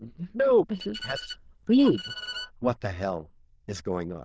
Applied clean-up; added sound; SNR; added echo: neural diffusion model UNIVERSE++.